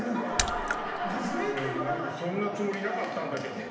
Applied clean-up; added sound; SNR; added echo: none; Raindrop / Splash, splatter; 6 dB; reverberation time 0.8 s.